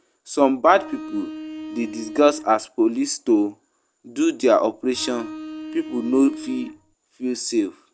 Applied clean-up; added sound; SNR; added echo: none; Bowed string instrument; 12 dB; none.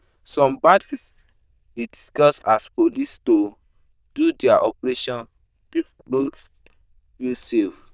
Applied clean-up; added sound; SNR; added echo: neural diffusion model UNIVERSE++.